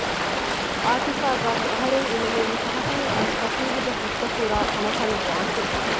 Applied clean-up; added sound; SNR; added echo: none; Stream; -3 dB; none.